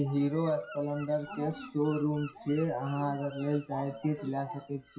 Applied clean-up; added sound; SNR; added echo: classical method WPE with log-MMSE.